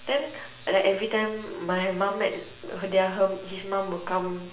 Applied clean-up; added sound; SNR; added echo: none; none; none; reverberation time 0.6 s.